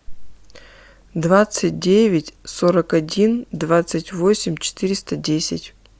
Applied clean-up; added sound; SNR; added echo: none; none; none; none.